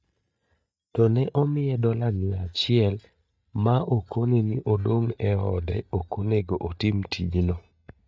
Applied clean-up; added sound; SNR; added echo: neural mask model DeepFilterNet 3.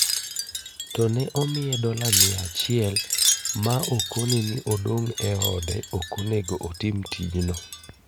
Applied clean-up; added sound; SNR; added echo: none; Wind chime; 2 dB; none.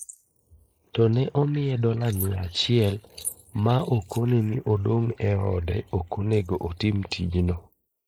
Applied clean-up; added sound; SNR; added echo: neural mask model Resemble Enhance denoiser.